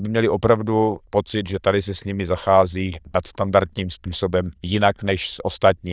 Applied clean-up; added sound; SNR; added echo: neural diffusion model UNIVERSE++.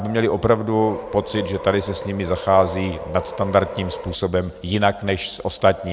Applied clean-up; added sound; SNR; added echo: none; Subway, metro, underground; 11 dB; none.